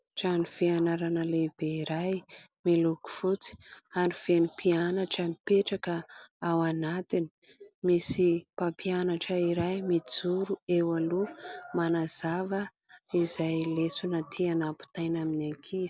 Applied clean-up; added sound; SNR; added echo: none; none; none; none.